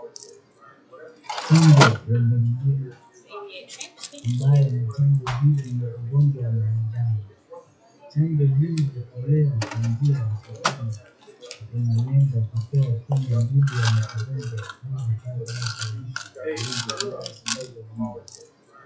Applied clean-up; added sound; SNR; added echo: classical method WPE with log-MMSE.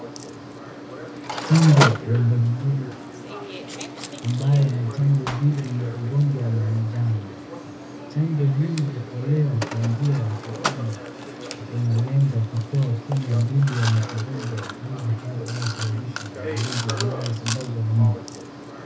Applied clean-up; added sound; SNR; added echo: none; Mechanisms; 9 dB; reverberation time 0.3 s.